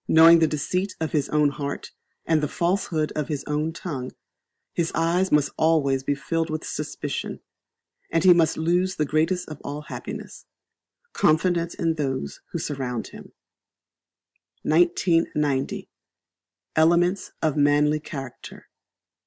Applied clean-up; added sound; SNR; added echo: none; none; none; none.